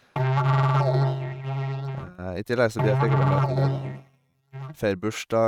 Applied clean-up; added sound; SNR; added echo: neural mask model RNNoise.